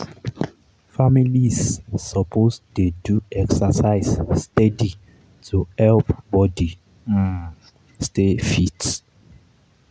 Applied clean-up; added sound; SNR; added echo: none; none; none; none.